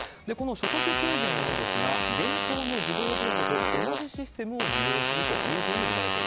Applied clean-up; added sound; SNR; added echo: none; Fart; -4 dB; none.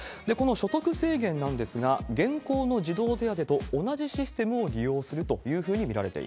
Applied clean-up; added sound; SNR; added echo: none; none; none; none.